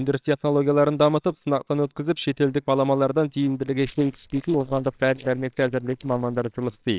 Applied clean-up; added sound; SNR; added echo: neural separator model SepFormer WHAMR!.